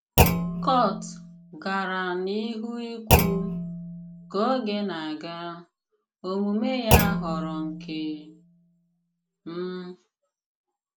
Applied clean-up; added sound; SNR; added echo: none; Thump, thud; -2 dB; none.